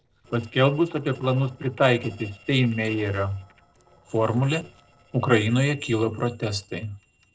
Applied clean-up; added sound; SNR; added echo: neural separator model SepFormer DNS4.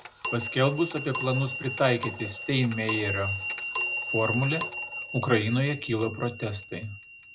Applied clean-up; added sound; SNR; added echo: none; Clock; -2 dB; none.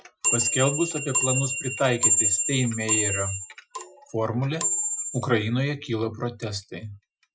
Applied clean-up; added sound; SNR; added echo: classical method Wiener filter.